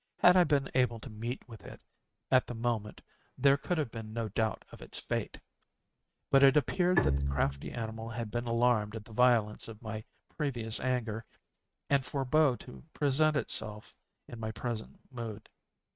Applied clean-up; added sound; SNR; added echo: neural mask model RNNoise.